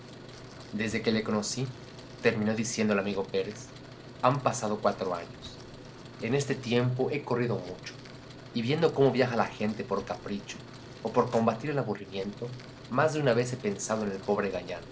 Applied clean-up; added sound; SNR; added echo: none; Truck; 16 dB; none.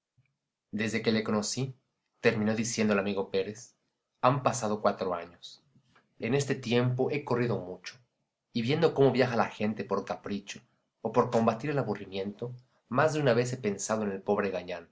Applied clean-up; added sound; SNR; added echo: none; none; none; none.